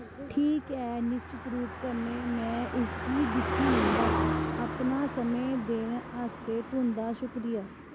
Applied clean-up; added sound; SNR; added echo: none; Car passing by; 3 dB; none.